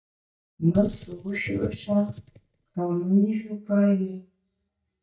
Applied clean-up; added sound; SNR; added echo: neural mask model DeepFilterNet 3.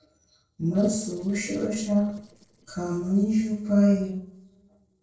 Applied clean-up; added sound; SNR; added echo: neural separator model SepFormer DNS4.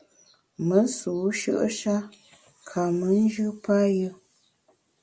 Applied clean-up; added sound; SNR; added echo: none; none; none; none.